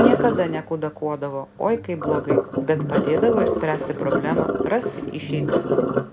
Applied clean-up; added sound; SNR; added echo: none; Sink (filling or washing); -1 dB; none.